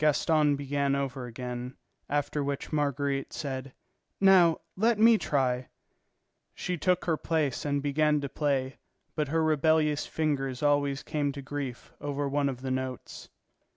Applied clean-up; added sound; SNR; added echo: none; none; none; none.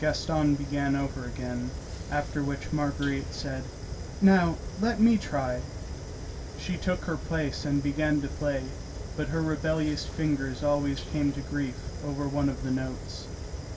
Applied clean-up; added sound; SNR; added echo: none; Fire; 8 dB; reverberation time 0.2 s.